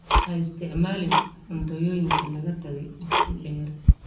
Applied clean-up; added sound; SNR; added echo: none; Tick-tock; -3 dB; reverberation time 0.6 s.